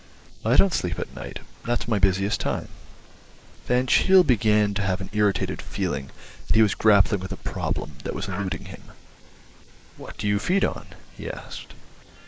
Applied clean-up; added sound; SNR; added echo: neural mask model Resemble Enhance denoiser.